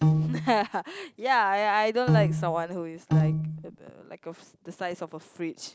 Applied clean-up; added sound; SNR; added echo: none; Piano; -4 dB; none.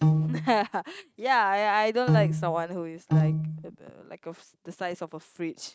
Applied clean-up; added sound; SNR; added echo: neural mask model RNNoise.